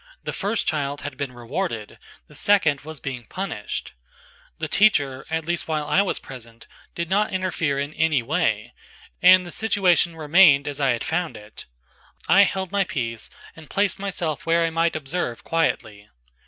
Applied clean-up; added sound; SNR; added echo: none; none; none; none.